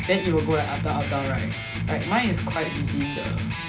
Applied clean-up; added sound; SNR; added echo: none; Electric guitar; 1 dB; none.